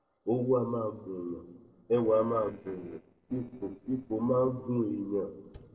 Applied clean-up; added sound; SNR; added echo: neural separator model SepFormer DNS4.